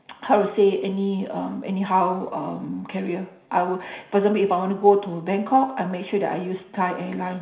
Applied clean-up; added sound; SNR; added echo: none; none; none; reverberation time 0.5 s.